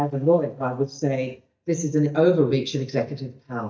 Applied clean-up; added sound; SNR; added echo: neural mask model DeepFilterNet 3.